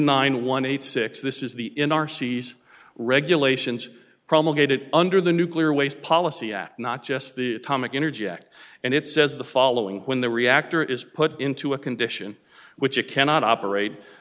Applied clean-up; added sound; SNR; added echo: none; none; none; none.